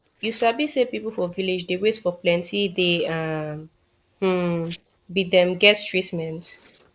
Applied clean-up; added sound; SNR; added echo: neural separator model SepFormer DNS4.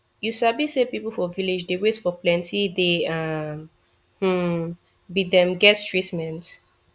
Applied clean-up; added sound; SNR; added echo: none; none; none; none.